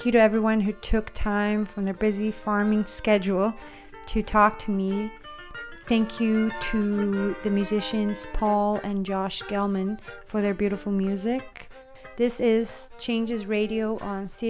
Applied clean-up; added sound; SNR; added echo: none; none; none; none.